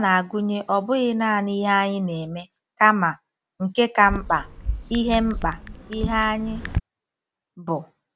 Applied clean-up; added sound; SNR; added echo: none; Chatter / Chirp, tweet / Car passing by / Typing; 8 dB; none.